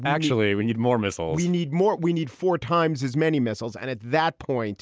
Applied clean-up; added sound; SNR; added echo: none; none; none; none.